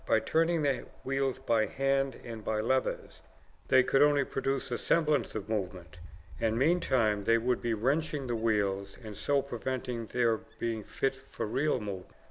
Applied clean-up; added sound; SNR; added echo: none; Wind; 18 dB; none.